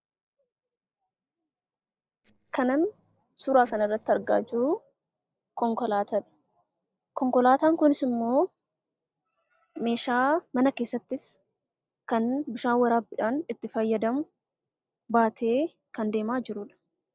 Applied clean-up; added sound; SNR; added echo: neural separator model SepFormer DNS4.